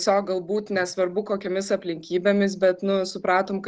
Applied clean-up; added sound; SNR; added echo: none; none; none; none.